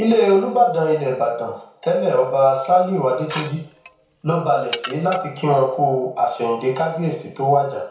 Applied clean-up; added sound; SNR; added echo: none; Dishes, pots, and pans / Glass; 15 dB; reverberation time 0.6 s.